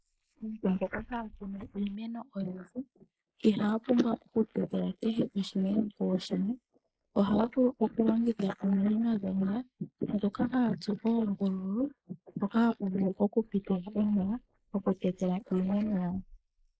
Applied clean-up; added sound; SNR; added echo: neural mask model Resemble Enhance denoiser.